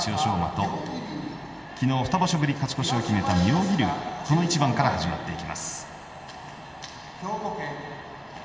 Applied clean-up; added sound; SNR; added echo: none; none; none; reverberation time 2.2 s.